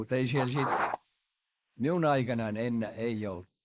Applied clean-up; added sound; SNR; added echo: neural mask model Resemble Enhance denoiser.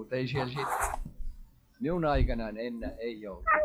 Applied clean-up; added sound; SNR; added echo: classical method log-MMSE.